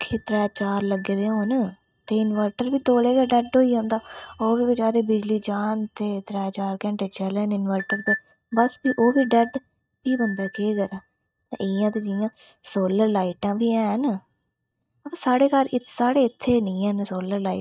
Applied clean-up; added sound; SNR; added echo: neural mask model RNNoise.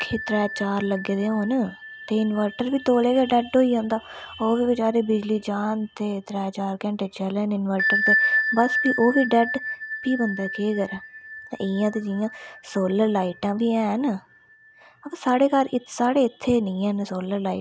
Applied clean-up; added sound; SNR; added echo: none; Bell; 8 dB; none.